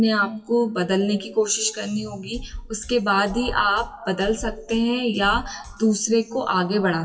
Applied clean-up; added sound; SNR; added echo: classical method WPE with log-MMSE.